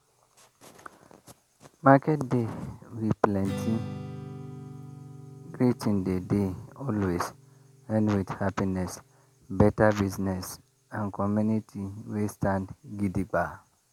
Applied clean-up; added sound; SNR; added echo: none; Strum; 16 dB; none.